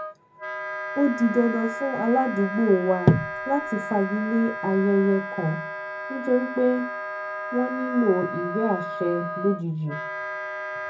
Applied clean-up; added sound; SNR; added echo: none; Wind instrument, woodwind instrument; 8 dB; reverberation time 0.4 s.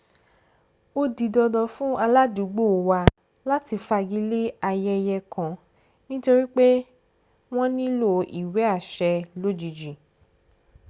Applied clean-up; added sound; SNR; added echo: none; none; none; none.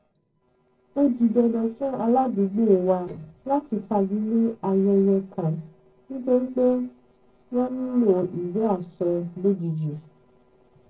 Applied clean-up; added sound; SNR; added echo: neural separator model SepFormer DNS4.